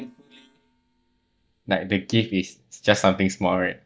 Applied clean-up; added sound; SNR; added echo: neural mask model DeepFilterNet 3.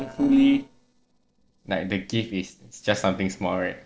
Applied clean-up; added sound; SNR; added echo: neural separator model SepFormer DNS4.